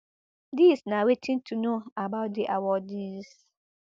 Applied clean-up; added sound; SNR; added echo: none; none; none; none.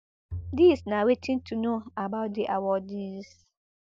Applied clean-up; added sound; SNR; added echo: none; Bowed string instrument; 17 dB; none.